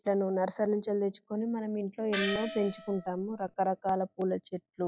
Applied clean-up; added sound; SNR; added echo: classical method log-MMSE.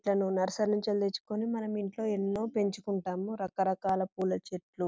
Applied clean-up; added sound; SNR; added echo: none; none; none; none.